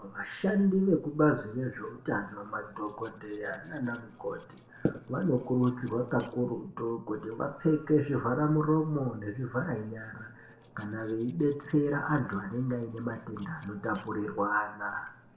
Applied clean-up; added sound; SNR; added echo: neural separator model SepFormer DNS4.